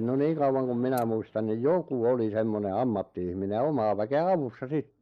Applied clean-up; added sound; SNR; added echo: neural mask model Resemble Enhance denoiser.